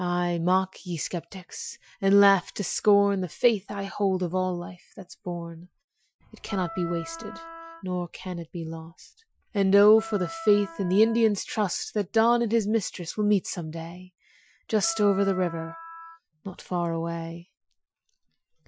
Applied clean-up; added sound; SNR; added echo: classical method Wiener filter.